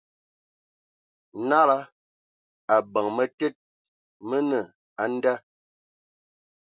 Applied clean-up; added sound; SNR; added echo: none; none; none; none.